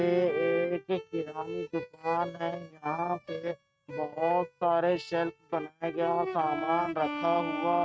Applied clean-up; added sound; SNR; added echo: neural mask model RNNoise.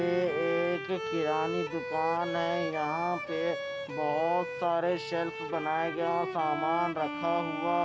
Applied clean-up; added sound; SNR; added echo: none; Bowed string instrument; 5 dB; none.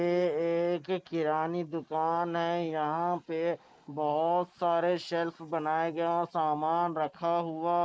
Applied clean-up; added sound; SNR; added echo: neural mask model Resemble Enhance denoiser.